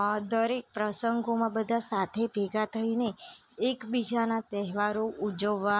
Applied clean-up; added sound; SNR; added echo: none; none; none; none.